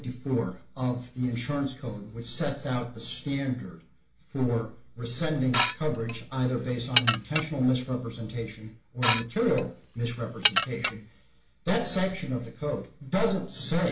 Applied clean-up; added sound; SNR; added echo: none; Dishes, pots, and pans / Glass; 0 dB; reverberation time 0.2 s.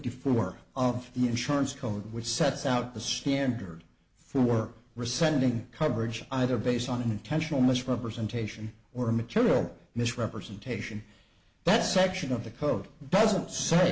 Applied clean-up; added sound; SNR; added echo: none; none; none; none.